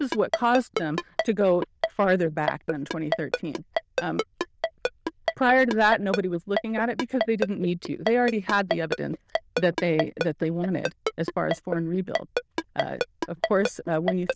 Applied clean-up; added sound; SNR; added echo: neural diffusion model UNIVERSE++.